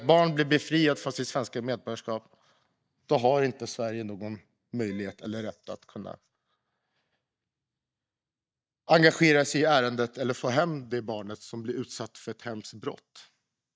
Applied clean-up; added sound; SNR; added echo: neural mask model DeepFilterNet 3.